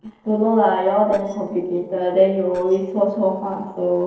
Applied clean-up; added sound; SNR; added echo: neural separator model SepFormer DNS4.